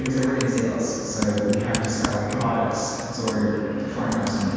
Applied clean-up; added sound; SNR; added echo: none; Computer keyboard; 12 dB; reverberation time 2.1 s.